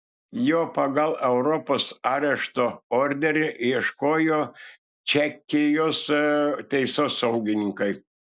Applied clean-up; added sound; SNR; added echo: none; none; none; none.